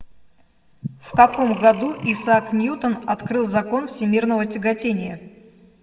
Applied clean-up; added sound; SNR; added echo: none; Breathing; 14 dB; reverberation time 1.2 s.